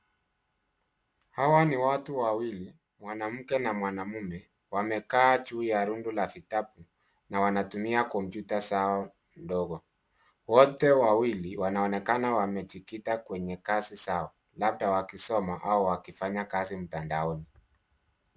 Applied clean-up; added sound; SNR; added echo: none; none; none; none.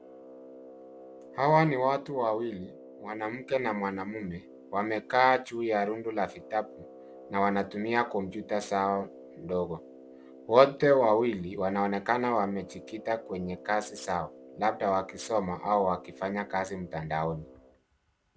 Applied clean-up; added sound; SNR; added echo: none; Brass instrument; 20 dB; none.